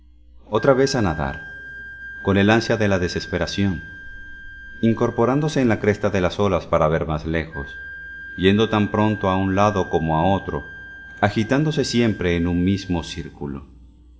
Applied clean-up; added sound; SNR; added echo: none; Wind instrument, woodwind instrument; 17 dB; reverberation time 0.7 s.